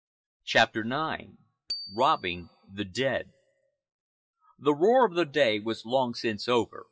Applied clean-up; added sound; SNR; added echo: classical method WPE with log-MMSE.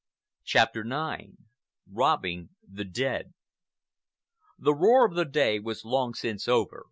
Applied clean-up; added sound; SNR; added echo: none; none; none; none.